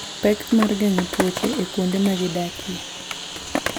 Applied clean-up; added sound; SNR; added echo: none; Skateboard + Engine; 6 dB; none.